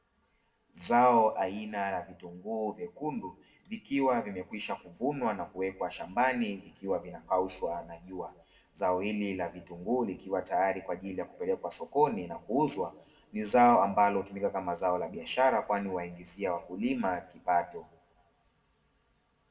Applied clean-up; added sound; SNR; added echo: none; none; none; reverberation time 0.6 s.